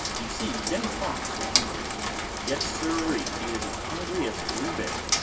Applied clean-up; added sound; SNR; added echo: none; Rain; -3 dB; reverberation time 2.4 s.